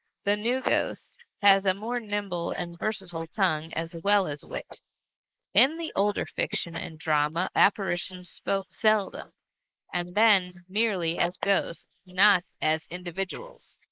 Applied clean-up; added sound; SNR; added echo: neural mask model Resemble Enhance denoiser.